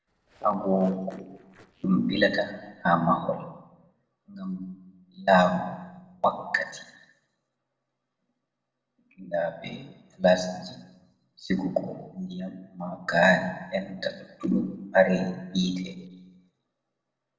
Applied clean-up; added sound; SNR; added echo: neural separator model SepFormer DNS4.